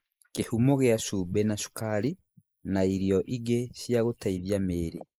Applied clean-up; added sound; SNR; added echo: neural mask model Resemble Enhance denoiser.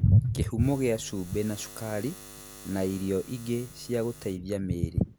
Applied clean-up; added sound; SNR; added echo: none; Buzz; 18 dB; none.